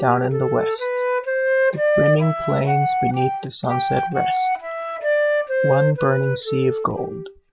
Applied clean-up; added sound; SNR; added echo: none; Wind instrument, woodwind instrument; -2 dB; none.